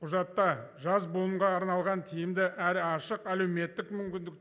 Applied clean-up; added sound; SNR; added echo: none; none; none; none.